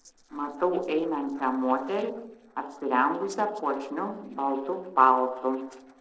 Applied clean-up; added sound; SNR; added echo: neural separator model SepFormer DNS4.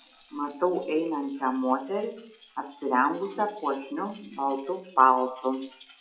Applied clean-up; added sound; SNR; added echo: classical method WPE with log-MMSE.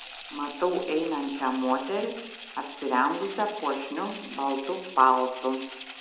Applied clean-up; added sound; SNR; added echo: none; Rattle (instrument); 9 dB; reverberation time 0.7 s.